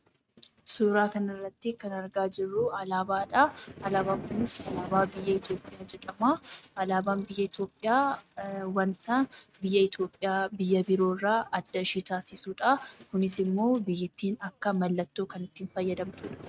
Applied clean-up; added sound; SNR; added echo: neural mask model RNNoise.